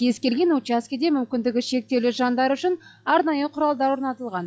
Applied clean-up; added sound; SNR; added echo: classical method log-MMSE.